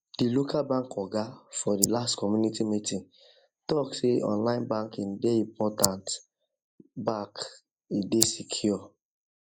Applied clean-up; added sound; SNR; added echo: neural mask model Resemble Enhance denoiser.